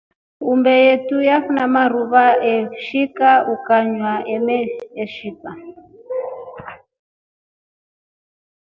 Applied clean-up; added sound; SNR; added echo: none; none; none; none.